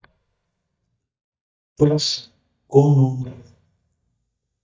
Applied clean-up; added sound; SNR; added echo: neural mask model DeepFilterNet 3.